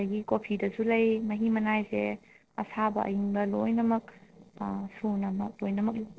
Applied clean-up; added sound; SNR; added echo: neural separator model SepFormer DNS4.